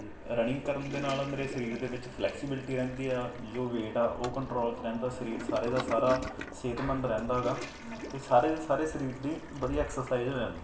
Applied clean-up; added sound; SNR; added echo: none; Toilet flush; 13 dB; reverberation time 0.7 s.